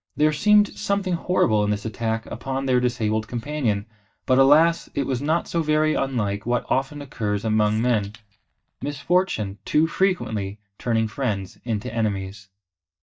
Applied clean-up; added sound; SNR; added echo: neural mask model DeepFilterNet 3.